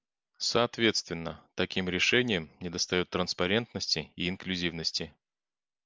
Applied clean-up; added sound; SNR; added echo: none; none; none; none.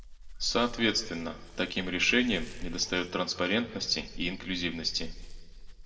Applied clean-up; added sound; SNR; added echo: none; Dog; 11 dB; reverberation time 1.1 s.